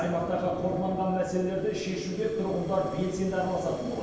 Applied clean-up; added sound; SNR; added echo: none; Fire; 11 dB; reverberation time 1.2 s.